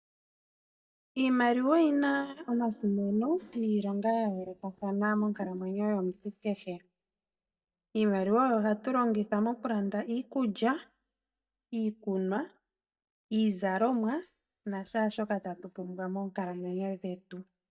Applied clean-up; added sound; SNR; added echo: neural mask model DeepFilterNet 3.